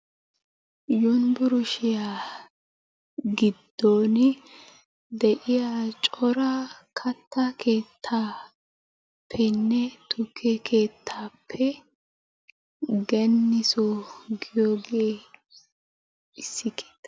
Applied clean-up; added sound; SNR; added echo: none; none; none; none.